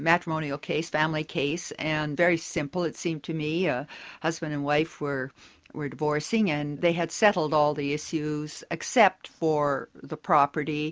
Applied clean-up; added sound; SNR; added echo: none; none; none; none.